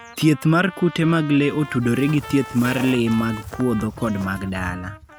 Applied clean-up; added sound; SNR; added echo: none; Trumpet + Walk, footsteps; 16 dB; none.